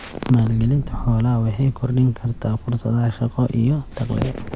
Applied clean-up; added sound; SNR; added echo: none; Thunder; 13 dB; none.